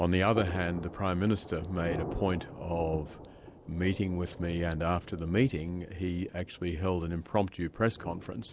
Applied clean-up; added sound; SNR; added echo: none; Thunder; 13 dB; none.